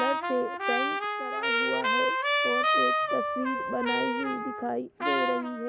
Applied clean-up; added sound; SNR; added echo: none; Trumpet; -4 dB; none.